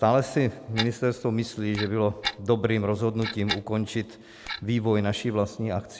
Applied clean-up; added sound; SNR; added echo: none; Clock; 11 dB; none.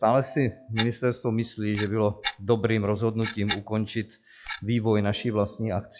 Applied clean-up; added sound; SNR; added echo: classical method log-MMSE.